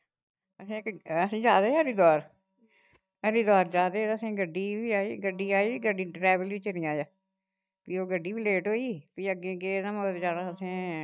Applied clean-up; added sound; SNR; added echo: neural mask model DeepFilterNet 3.